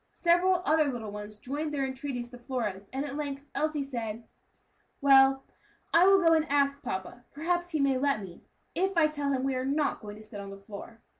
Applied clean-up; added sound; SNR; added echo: none; none; none; none.